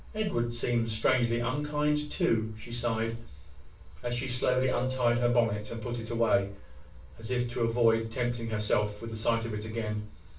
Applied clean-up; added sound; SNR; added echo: none; Piano; 11 dB; reverberation time 0.3 s.